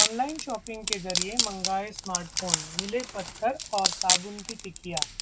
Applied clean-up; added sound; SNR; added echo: none; Wood; -3 dB; none.